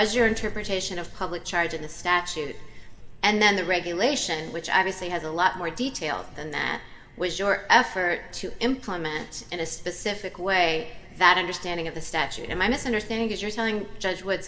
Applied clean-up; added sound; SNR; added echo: none; Boom; 15 dB; reverberation time 1.3 s.